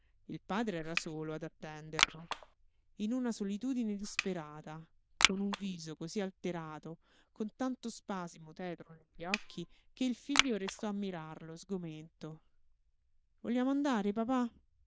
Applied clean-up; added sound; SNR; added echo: neural diffusion model UNIVERSE++.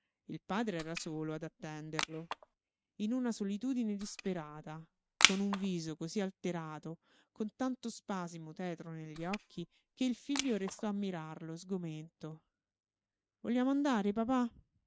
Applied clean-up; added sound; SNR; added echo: neural mask model RNNoise.